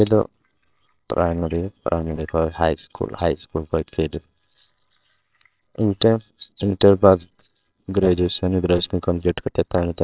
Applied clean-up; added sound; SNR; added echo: neural separator model SepFormer WHAMR!.